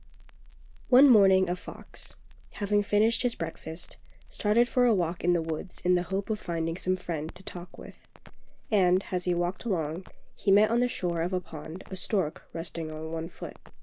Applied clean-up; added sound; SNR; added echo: none; Crackle; 15 dB; none.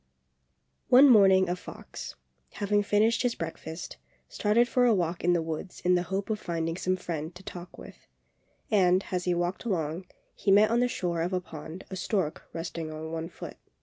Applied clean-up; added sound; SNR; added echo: none; none; none; none.